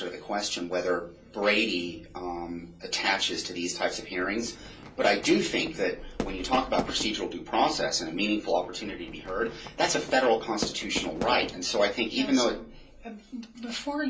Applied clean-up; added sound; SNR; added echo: none; Fireworks; 11 dB; reverberation time 0.3 s.